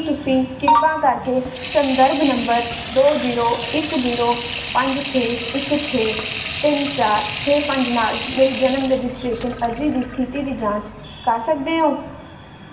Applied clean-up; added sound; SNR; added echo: none; Sink (filling or washing) / Water tap, faucet; 10 dB; reverberation time 1.1 s.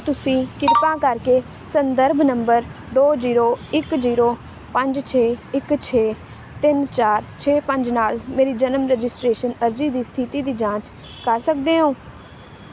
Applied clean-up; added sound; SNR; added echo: none; none; none; none.